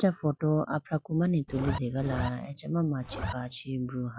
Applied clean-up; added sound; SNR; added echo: classical method log-MMSE.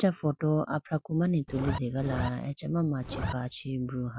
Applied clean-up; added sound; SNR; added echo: none; Zipper (clothing); 3 dB; none.